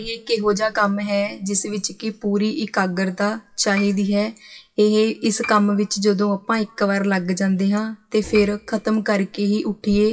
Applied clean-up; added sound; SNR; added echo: classical method WPE with log-MMSE.